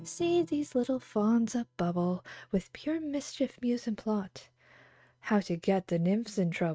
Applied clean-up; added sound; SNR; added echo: neural mask model RNNoise.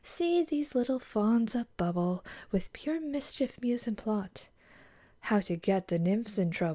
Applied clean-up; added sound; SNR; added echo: none; none; none; none.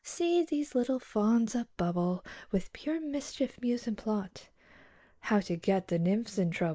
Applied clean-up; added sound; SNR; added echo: neural mask model Resemble Enhance denoiser.